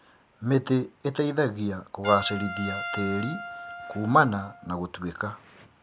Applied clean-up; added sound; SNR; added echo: none; Trumpet; 12 dB; none.